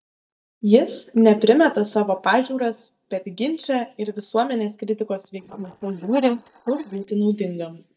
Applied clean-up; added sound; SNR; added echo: neural mask model DeepFilterNet 3.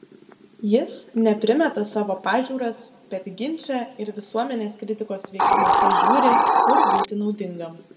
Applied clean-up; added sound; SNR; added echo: none; Hiss; -1 dB; reverberation time 0.7 s.